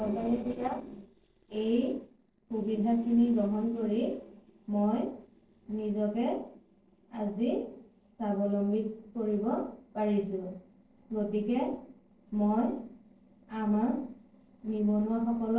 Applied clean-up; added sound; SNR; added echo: neural separator model SepFormer DNS4.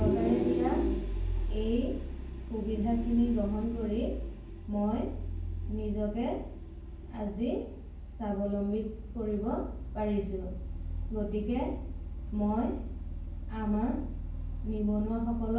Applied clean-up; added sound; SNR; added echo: none; Vehicle; 2 dB; reverberation time 0.9 s.